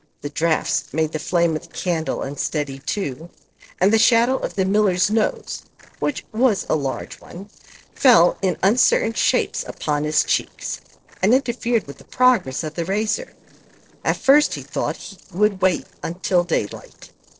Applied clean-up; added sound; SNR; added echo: neural separator model SepFormer DNS4.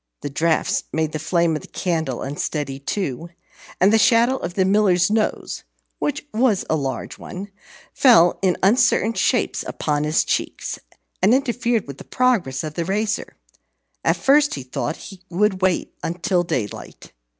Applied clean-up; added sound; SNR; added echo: none; none; none; none.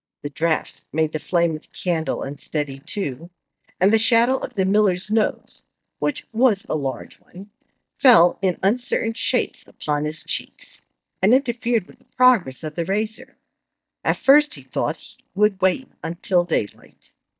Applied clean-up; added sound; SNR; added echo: neural mask model DeepFilterNet 3.